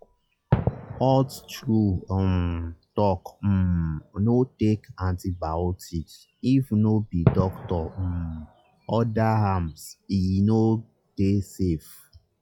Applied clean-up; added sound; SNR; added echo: classical method log-MMSE.